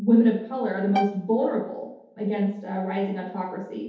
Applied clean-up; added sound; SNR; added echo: none; Bowed string instrument; 8 dB; reverberation time 0.8 s.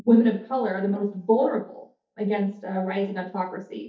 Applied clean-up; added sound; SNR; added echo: neural mask model DeepFilterNet 3.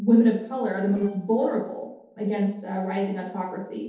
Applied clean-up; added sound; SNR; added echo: neural separator model SepFormer DNS4.